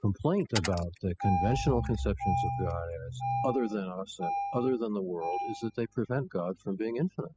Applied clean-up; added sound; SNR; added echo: classical method spectral subtraction.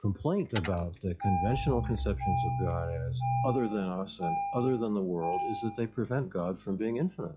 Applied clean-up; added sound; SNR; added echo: classical method log-MMSE.